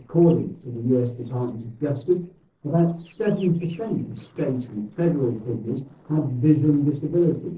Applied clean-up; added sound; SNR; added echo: neural separator model SepFormer DNS4.